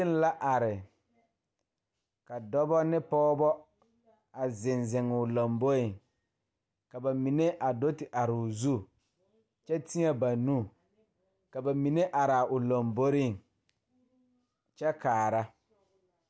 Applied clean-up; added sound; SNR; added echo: none; none; none; none.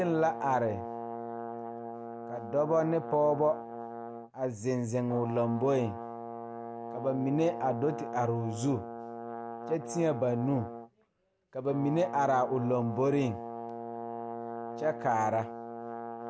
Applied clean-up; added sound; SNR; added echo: none; Brass instrument; 9 dB; none.